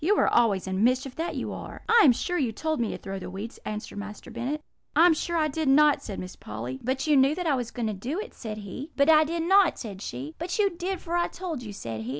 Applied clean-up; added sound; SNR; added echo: none; none; none; none.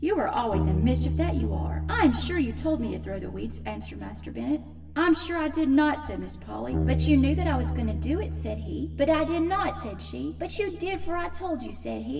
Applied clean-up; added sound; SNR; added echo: none; Bass guitar; 4 dB; reverberation time 1.3 s.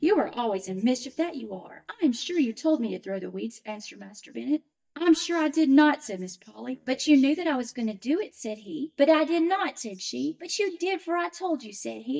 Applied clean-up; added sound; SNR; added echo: neural mask model DeepFilterNet 3.